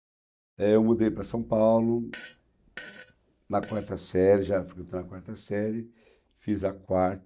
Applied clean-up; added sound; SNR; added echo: neural mask model DeepFilterNet 3.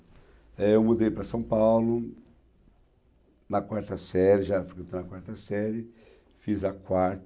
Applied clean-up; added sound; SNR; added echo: none; none; none; none.